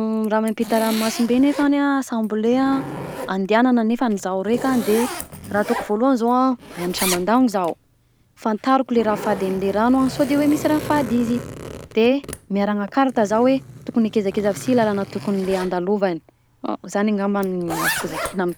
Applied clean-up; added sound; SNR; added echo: none; Zipper (clothing); 12 dB; none.